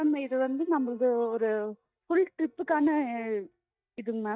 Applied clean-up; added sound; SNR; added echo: neural mask model DeepFilterNet 3.